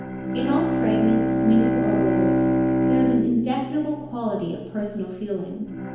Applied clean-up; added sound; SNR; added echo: none; Bowed string instrument; -2 dB; reverberation time 1.0 s.